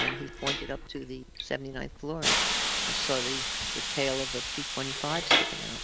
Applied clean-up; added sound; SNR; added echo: none; Hiss; -5 dB; none.